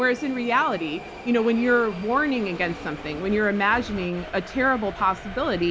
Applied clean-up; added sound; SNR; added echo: none; Subway, metro, underground; 14 dB; none.